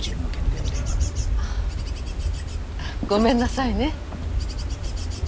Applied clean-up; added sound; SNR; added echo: none; Wind / Bird / Insect; -3 dB; none.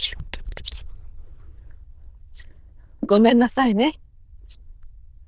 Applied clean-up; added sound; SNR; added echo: neural diffusion model UNIVERSE++.